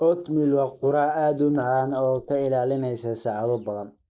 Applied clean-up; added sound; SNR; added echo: neural mask model Resemble Enhance denoiser.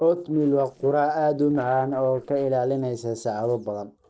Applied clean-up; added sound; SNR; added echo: neural separator model SepFormer DNS4.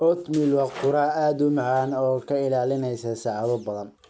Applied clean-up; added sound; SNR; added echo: none; none; none; none.